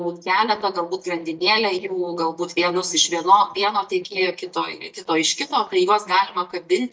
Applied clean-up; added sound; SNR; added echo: neural mask model DeepFilterNet 3.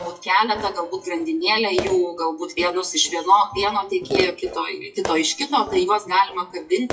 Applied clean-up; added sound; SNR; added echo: classical method WPE with log-MMSE.